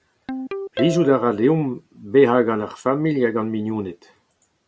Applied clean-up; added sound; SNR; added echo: none; Ringtone; 14 dB; none.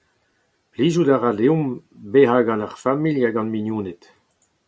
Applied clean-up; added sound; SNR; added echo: none; none; none; none.